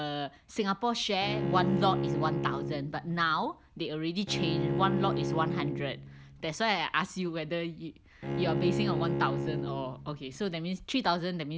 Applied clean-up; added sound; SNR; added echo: none; Bowed string instrument; 2 dB; none.